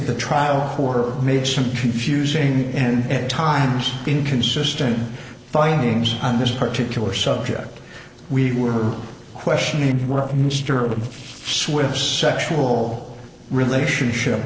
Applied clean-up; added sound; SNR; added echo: neural separator model SepFormer DNS4.